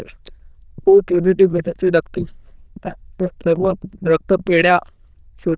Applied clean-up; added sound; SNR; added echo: neural diffusion model UNIVERSE++.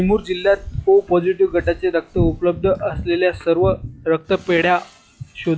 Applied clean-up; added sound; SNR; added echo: classical method log-MMSE.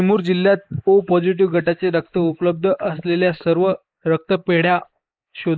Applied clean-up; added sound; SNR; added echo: neural mask model Resemble Enhance denoiser.